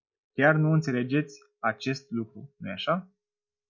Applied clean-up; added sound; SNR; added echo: neural mask model DeepFilterNet 3.